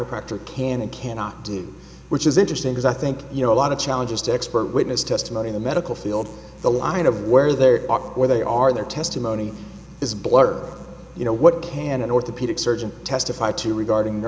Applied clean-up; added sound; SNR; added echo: none; none; none; none.